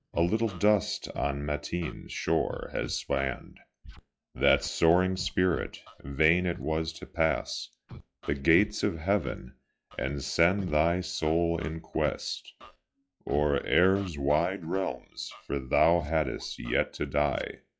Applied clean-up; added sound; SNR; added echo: classical method log-MMSE.